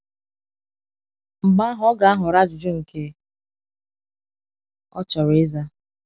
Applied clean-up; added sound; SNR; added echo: none; none; none; none.